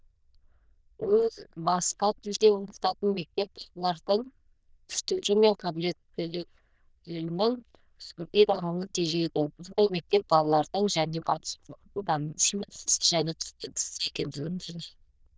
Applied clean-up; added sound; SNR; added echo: neural diffusion model UNIVERSE++.